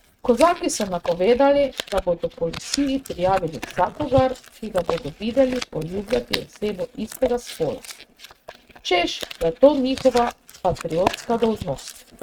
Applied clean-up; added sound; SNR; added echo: neural mask model RNNoise.